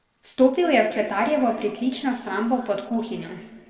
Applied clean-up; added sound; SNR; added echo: neural separator model SepFormer DNS4.